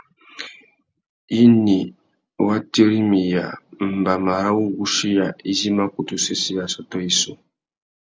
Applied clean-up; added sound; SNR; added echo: none; none; none; none.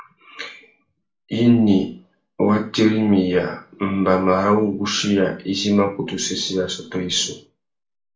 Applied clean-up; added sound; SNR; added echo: none; none; none; reverberation time 0.3 s.